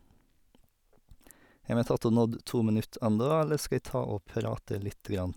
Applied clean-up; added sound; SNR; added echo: none; none; none; none.